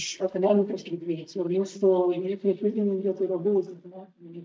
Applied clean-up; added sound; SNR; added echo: neural mask model DeepFilterNet 3.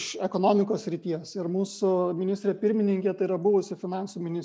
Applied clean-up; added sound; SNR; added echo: none; none; none; none.